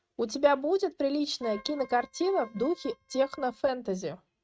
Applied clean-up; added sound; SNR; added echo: neural mask model RNNoise.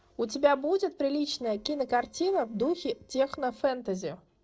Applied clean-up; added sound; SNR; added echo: neural separator model SepFormer DNS4.